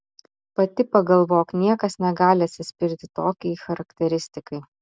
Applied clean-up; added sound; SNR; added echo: none; none; none; none.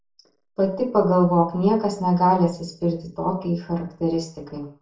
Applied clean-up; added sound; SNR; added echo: none; none; none; reverberation time 0.3 s.